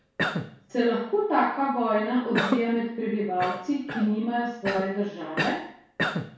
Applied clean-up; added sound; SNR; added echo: none; Cough; 6 dB; reverberation time 0.6 s.